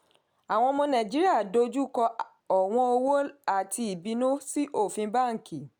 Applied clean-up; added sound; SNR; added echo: none; none; none; none.